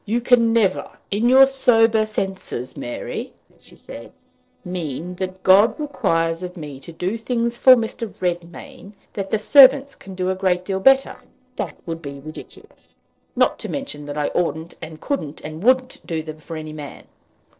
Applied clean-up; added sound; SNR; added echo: neural separator model SepFormer DNS4.